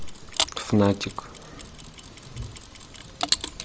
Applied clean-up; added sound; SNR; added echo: none; Mechanisms; 4 dB; none.